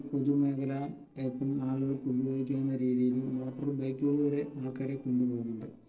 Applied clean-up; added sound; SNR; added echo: neural separator model SepFormer DNS4.